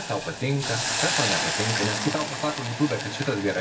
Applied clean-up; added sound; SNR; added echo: none; Hiss; 1 dB; reverberation time 1.5 s.